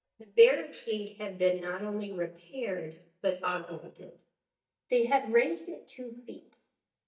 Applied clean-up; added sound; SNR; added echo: neural mask model DeepFilterNet 3.